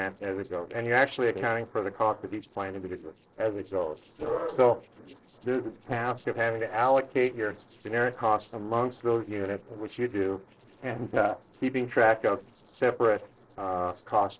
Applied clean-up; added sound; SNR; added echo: neural separator model SepFormer DNS4.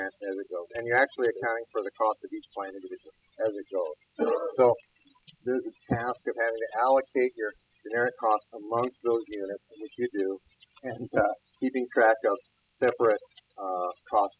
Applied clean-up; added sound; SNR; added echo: classical method spectral subtraction.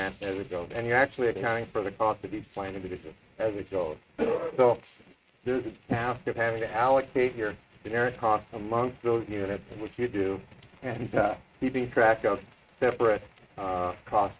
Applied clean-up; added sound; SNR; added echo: neural mask model RNNoise.